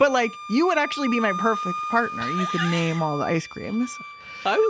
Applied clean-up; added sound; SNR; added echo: none; Wind instrument, woodwind instrument; 9 dB; none.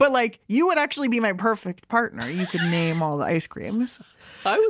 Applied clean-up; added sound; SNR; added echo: none; none; none; none.